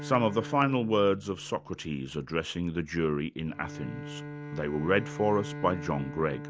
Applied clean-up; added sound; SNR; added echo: none; Bowed string instrument; 12 dB; none.